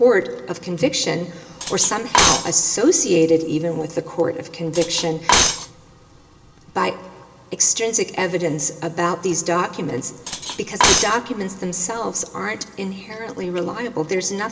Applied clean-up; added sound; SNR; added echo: none; Cutlery, silverware; 1 dB; reverberation time 2.6 s.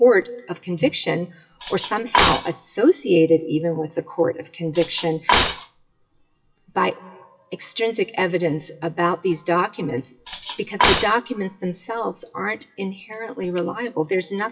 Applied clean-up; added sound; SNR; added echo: classical method WPE with log-MMSE.